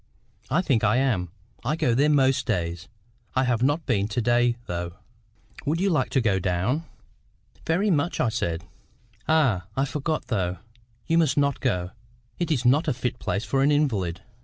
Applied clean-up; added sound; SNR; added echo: none; none; none; none.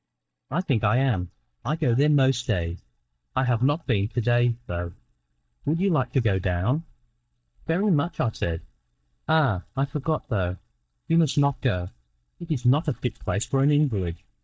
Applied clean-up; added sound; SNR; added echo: neural mask model DeepFilterNet 3.